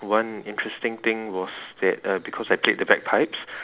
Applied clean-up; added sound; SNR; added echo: none; none; none; none.